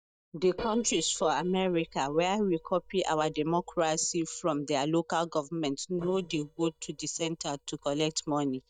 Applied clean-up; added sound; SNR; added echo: neural mask model DeepFilterNet 3.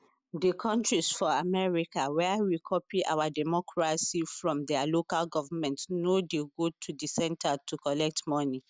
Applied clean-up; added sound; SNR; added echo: none; none; none; none.